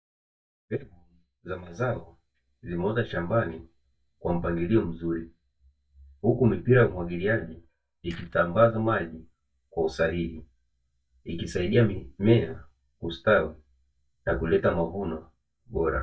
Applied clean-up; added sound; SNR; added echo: neural mask model DeepFilterNet 3.